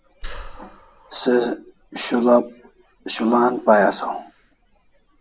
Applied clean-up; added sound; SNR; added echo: none; Breathing; 19 dB; none.